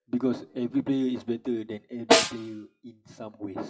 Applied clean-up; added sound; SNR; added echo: classical method WPE with log-MMSE.